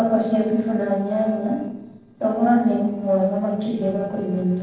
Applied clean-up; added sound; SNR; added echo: neural separator model SepFormer DNS4.